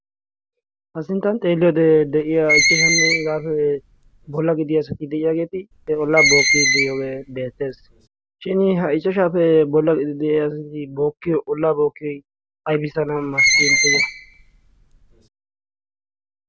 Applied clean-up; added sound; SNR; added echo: none; Screech; -1 dB; none.